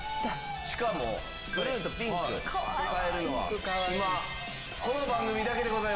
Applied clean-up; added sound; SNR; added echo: none; Bird; 9 dB; none.